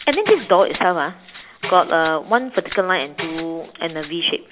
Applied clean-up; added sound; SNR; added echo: none; Tambourine + Rattle (instrument); 16 dB; none.